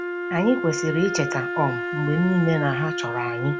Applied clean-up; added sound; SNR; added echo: none; Wind instrument, woodwind instrument; 4 dB; none.